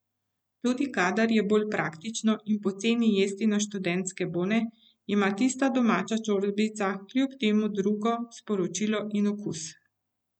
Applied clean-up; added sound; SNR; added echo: none; none; none; none.